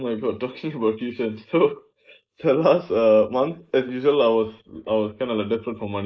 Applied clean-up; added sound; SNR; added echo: neural mask model Resemble Enhance denoiser.